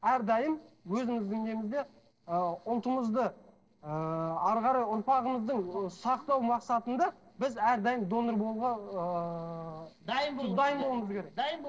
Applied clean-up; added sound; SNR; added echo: neural separator model SepFormer DNS4.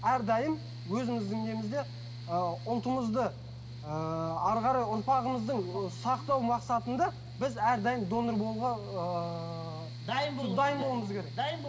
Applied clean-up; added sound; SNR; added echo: none; Mechanical fan; 10 dB; reverberation time 0.3 s.